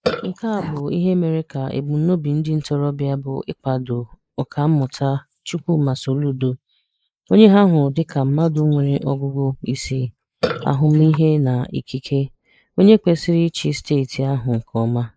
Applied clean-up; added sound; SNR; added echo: neural mask model Resemble Enhance denoiser.